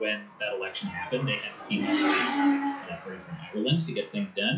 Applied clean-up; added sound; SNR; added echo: classical method WPE with log-MMSE.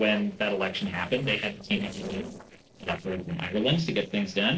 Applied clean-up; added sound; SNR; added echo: neural separator model SepFormer DNS4.